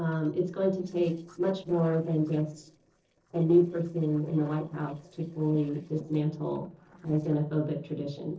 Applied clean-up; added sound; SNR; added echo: neural separator model SepFormer DNS4.